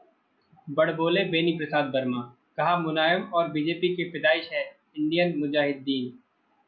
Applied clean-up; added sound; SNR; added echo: none; none; none; none.